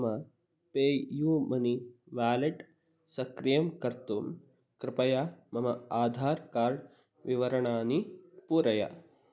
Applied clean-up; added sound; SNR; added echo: none; none; none; none.